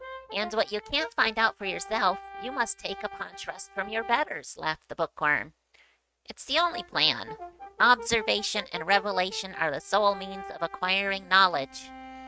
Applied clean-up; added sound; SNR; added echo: neural mask model RNNoise.